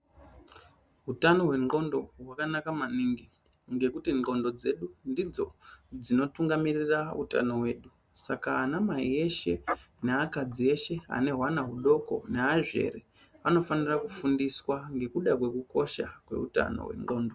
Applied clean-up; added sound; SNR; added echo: none; none; none; none.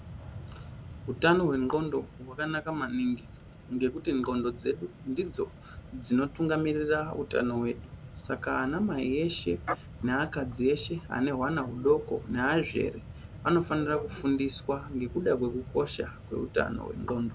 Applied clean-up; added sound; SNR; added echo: none; Mechanisms; 14 dB; none.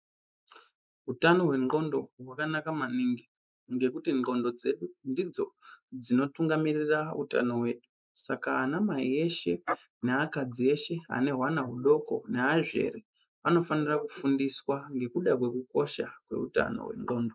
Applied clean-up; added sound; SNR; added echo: neural mask model Resemble Enhance denoiser.